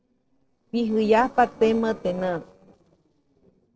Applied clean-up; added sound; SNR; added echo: neural separator model SepFormer DNS4.